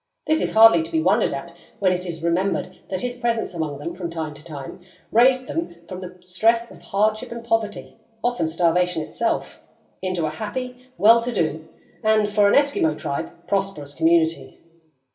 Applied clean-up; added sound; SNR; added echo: none; none; none; reverberation time 0.7 s.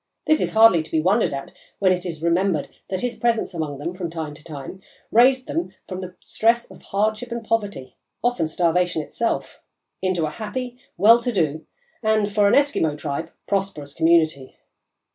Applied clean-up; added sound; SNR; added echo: none; none; none; none.